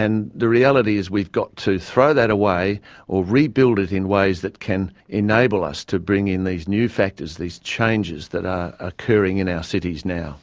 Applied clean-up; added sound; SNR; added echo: none; none; none; none.